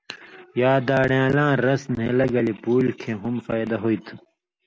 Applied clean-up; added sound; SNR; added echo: none; none; none; none.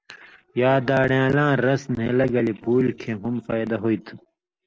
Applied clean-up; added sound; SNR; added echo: neural separator model SepFormer DNS4.